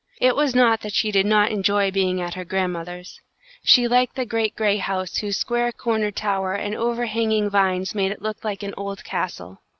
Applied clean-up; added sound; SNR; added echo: none; none; none; none.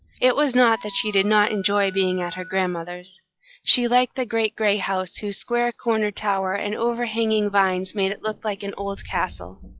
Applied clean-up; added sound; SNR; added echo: classical method log-MMSE.